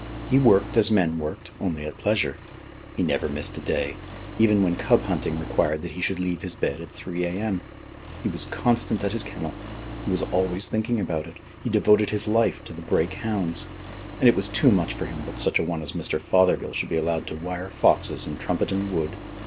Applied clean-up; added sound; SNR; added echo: none; Accelerating, revving, vroom; 13 dB; none.